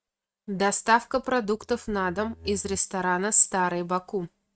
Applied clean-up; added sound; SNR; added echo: neural mask model RNNoise.